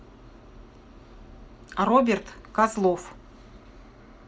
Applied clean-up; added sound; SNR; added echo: none; none; none; none.